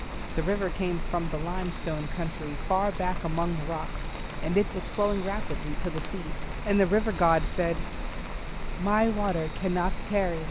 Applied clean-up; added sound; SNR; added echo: none; Rain; 3 dB; none.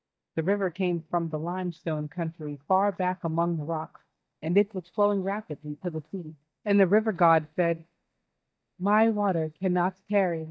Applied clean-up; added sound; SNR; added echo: neural mask model DeepFilterNet 3.